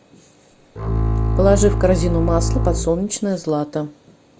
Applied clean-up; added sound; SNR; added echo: none; Bowed string instrument; -1 dB; none.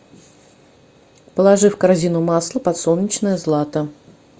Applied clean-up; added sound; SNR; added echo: none; none; none; none.